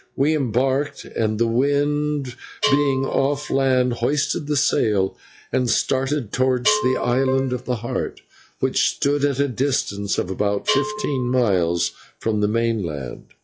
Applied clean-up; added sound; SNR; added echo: classical method log-MMSE.